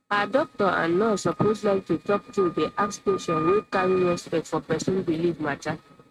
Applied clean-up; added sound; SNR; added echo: neural mask model RNNoise.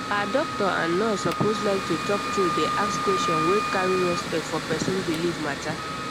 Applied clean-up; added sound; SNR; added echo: none; Mechanical fan + Wind instrument, woodwind instrument; 2 dB; none.